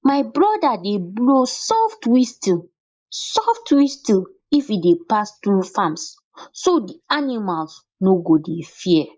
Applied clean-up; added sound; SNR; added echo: neural mask model Resemble Enhance denoiser.